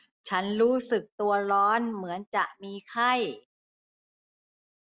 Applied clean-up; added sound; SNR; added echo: none; none; none; none.